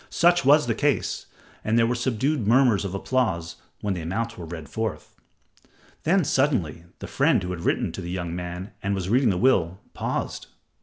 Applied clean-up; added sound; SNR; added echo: none; none; none; none.